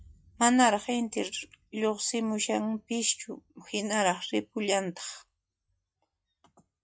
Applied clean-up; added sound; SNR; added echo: classical method log-MMSE.